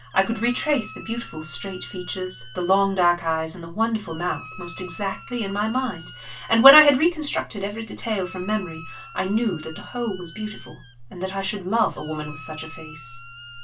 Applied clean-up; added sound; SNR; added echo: none; Squeak; 18 dB; reverberation time 0.2 s.